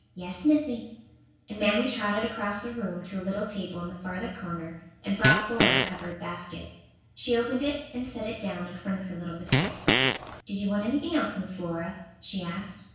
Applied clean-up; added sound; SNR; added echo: none; Fart; -5 dB; reverberation time 0.6 s.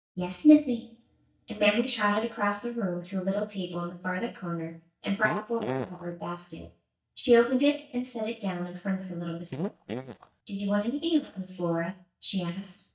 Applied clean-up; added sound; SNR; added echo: neural mask model DeepFilterNet 3.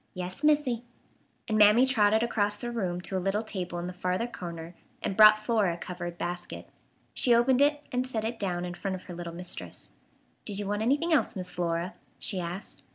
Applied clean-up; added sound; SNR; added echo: none; none; none; none.